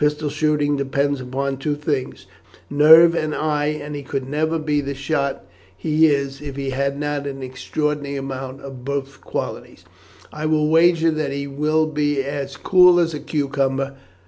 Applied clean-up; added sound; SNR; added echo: none; none; none; none.